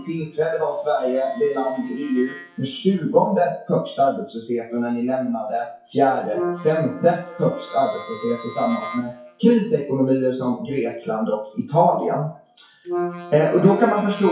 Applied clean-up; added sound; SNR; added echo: classical method WPE with log-MMSE.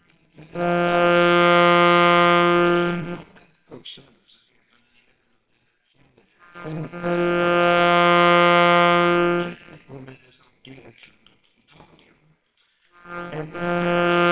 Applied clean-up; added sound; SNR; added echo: neural separator model SepFormer WHAMR!.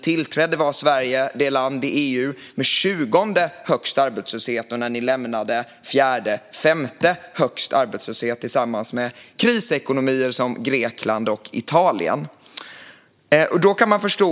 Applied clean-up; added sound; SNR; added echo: none; none; none; none.